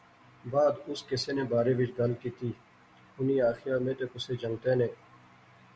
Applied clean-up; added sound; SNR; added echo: none; none; none; none.